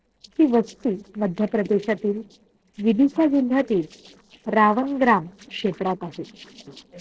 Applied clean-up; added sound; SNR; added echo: neural separator model SepFormer DNS4.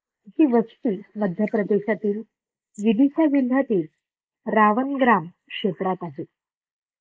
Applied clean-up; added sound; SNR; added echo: neural mask model Resemble Enhance denoiser.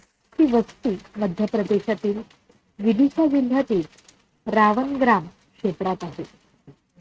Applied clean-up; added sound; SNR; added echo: neural mask model RNNoise.